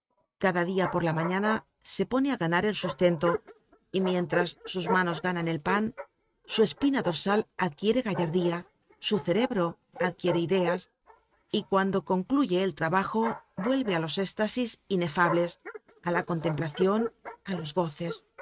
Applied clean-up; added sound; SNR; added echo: neural mask model RNNoise.